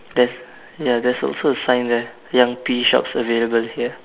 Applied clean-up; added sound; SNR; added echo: none; none; none; none.